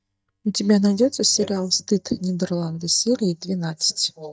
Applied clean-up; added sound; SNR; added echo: neural mask model DeepFilterNet 3.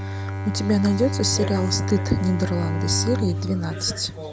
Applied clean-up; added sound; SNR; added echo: none; Bowed string instrument; 2 dB; none.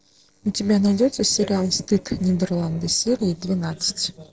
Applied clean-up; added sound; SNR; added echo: neural separator model SepFormer DNS4.